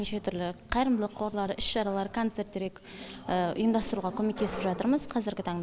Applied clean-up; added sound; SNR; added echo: none; none; none; none.